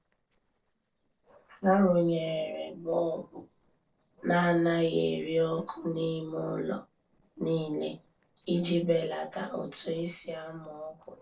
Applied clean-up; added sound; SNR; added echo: neural separator model SepFormer DNS4.